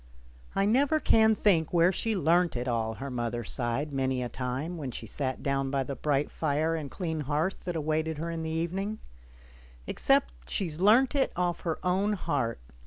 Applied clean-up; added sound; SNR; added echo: none; none; none; none.